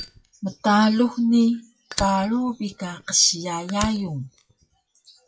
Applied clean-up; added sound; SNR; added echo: classical method log-MMSE.